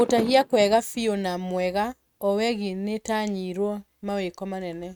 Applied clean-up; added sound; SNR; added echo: neural mask model RNNoise.